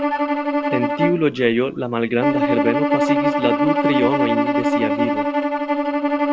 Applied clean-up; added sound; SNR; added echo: none; Bowed string instrument; -3 dB; none.